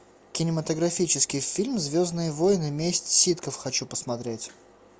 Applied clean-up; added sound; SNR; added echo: none; none; none; none.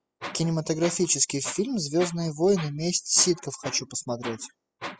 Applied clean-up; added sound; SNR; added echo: classical method spectral subtraction.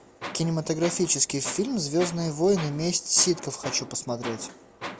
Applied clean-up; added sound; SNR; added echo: none; Tools; 13 dB; none.